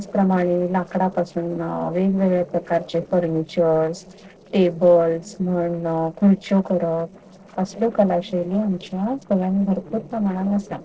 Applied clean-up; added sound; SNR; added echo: neural separator model SepFormer DNS4.